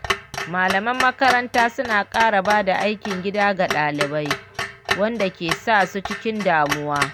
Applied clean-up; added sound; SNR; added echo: none; Clock; 7 dB; none.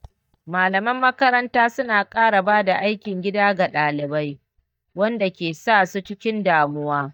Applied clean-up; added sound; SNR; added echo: neural mask model DeepFilterNet 3.